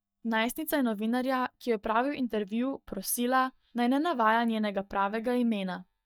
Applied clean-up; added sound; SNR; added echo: neural mask model DeepFilterNet 3.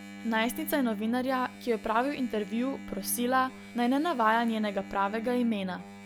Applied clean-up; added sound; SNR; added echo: none; Engine; 14 dB; none.